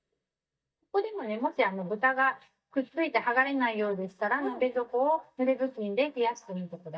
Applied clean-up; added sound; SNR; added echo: neural mask model DeepFilterNet 3.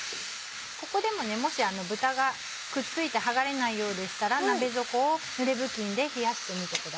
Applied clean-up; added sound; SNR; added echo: none; none; none; none.